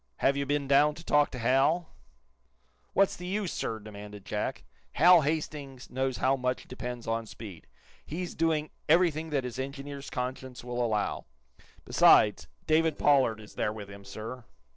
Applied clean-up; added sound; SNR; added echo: neural separator model SepFormer DNS4.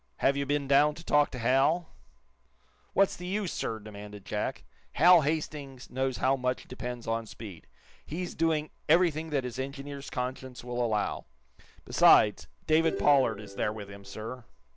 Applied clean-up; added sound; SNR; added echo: none; Plucked string instrument; 11 dB; none.